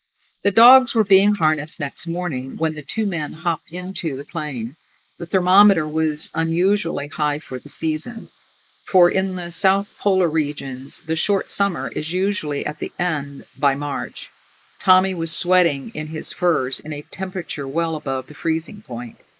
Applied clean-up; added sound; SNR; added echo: neural mask model Resemble Enhance denoiser.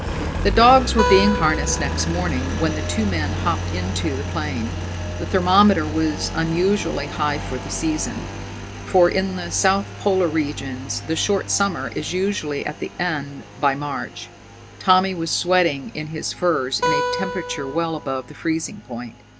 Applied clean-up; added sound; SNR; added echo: none; Acoustic guitar + Engine; 6 dB; none.